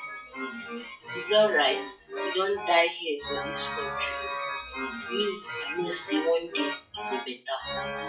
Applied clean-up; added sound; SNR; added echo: classical method WPE with log-MMSE.